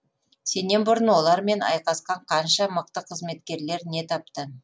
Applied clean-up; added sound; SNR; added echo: none; none; none; none.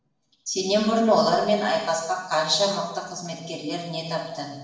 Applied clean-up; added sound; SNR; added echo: none; none; none; reverberation time 0.9 s.